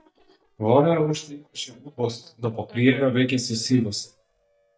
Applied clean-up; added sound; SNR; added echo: neural mask model DeepFilterNet 3.